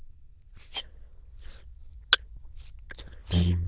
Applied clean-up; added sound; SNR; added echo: neural diffusion model UNIVERSE++.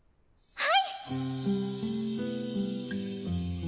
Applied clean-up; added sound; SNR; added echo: none; none; none; none.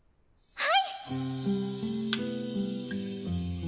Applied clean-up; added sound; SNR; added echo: none; Thump, thud; 11 dB; none.